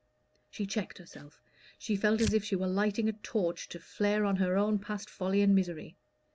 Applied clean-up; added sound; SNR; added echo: none; Tearing; 14 dB; none.